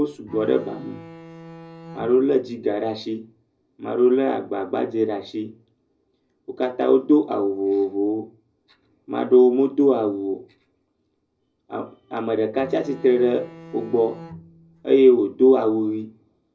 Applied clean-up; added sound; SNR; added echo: none; Bowed string instrument; 19 dB; reverberation time 0.4 s.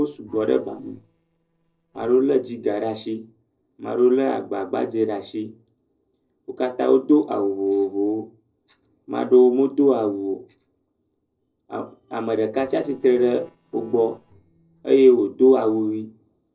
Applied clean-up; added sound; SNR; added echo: neural separator model SepFormer DNS4.